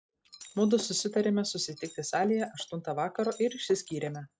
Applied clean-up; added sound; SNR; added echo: classical method log-MMSE.